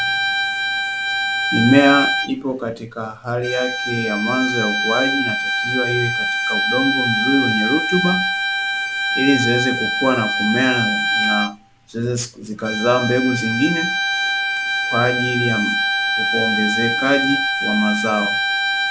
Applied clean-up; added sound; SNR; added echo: none; Bowed string instrument; -1 dB; none.